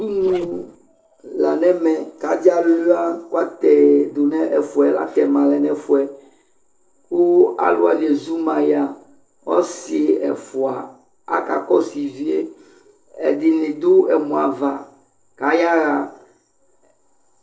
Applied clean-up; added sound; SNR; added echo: neural separator model SepFormer DNS4.